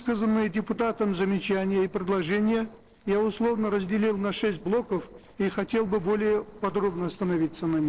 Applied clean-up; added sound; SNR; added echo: neural separator model SepFormer DNS4.